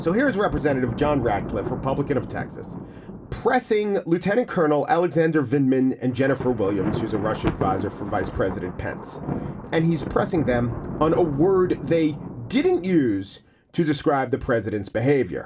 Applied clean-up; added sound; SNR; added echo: none; Thunder; 11 dB; reverberation time 0.2 s.